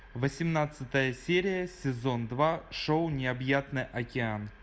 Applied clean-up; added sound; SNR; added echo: none; none; none; none.